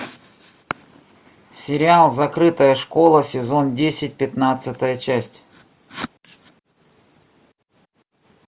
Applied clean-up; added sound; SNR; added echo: none; none; none; none.